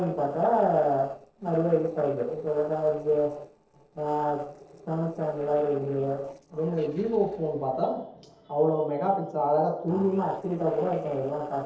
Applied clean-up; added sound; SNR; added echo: neural separator model SepFormer DNS4.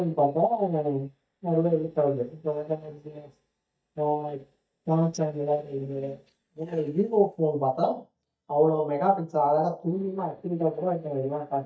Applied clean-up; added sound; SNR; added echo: neural mask model DeepFilterNet 3.